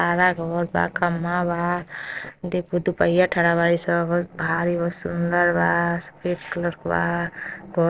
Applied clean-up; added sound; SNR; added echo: neural separator model SepFormer DNS4.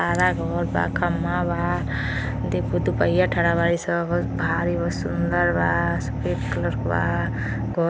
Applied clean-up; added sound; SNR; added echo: none; Engine; 2 dB; none.